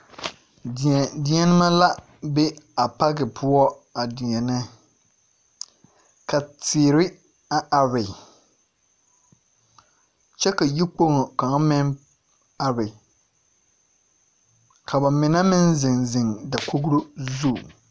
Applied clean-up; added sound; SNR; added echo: none; none; none; none.